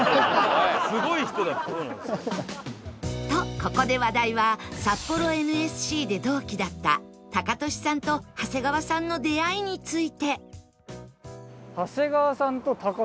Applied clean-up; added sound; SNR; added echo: none; none; none; none.